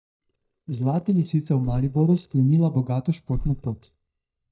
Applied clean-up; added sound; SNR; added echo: neural mask model DeepFilterNet 3.